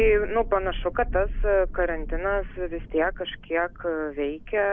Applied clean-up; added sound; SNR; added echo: none; Thunder; 6 dB; none.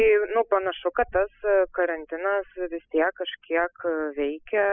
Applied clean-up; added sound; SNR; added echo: classical method spectral subtraction.